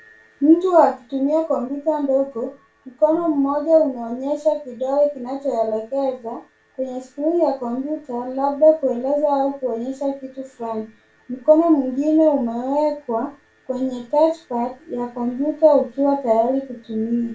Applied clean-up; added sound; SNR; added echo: none; none; none; reverberation time 0.3 s.